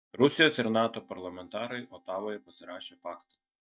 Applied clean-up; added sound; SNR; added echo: neural mask model DeepFilterNet 3.